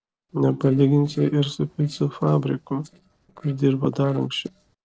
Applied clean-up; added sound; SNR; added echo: neural separator model SepFormer DNS4.